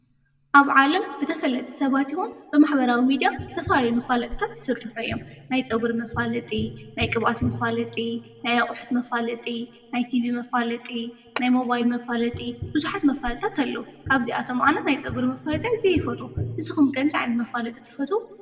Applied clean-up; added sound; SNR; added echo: none; Tap; 15 dB; reverberation time 1.6 s.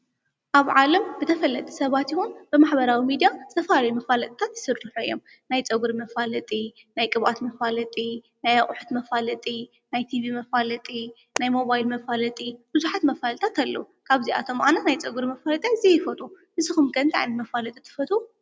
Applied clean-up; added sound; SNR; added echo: none; none; none; none.